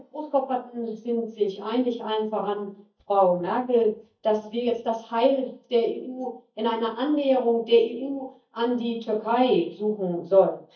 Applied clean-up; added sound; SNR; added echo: neural mask model DeepFilterNet 3.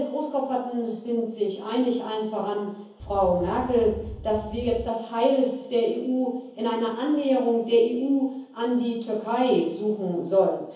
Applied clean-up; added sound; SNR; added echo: none; Wind; 13 dB; reverberation time 0.7 s.